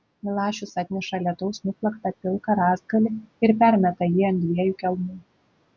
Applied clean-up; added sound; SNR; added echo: none; none; none; none.